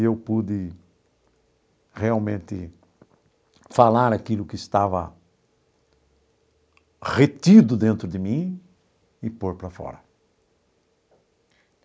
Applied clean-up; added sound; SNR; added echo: none; none; none; none.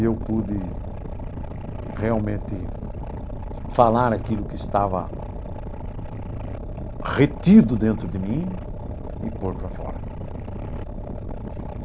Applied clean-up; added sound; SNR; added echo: none; Boat, Water vehicle; 6 dB; none.